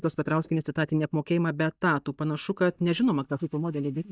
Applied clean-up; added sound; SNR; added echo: neural mask model DeepFilterNet 3.